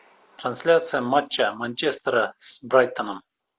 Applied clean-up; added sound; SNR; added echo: none; none; none; none.